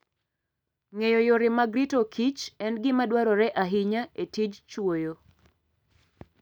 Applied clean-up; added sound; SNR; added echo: none; none; none; none.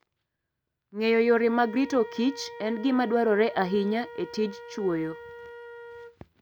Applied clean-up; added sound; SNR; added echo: none; Wind instrument, woodwind instrument; 16 dB; none.